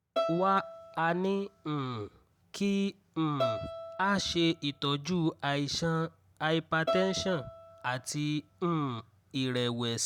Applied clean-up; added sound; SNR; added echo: none; Bowed string instrument; 9 dB; none.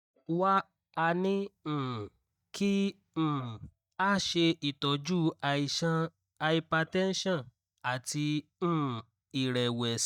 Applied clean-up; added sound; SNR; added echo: neural mask model DeepFilterNet 3.